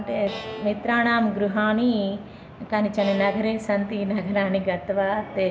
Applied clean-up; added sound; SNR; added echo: none; Bowed string instrument; 18 dB; none.